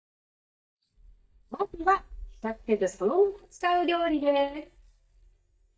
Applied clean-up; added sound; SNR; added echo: neural mask model DeepFilterNet 3.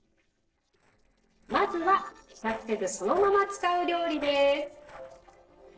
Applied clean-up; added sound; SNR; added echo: neural separator model SepFormer DNS4.